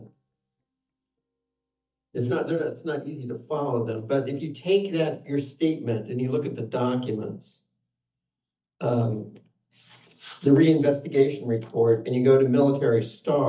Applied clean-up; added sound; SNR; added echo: neural mask model DeepFilterNet 3.